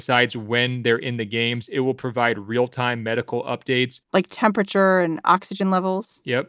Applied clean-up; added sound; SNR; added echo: none; none; none; none.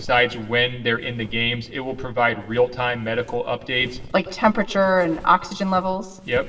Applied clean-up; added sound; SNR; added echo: none; Walk, footsteps; 16 dB; reverberation time 0.8 s.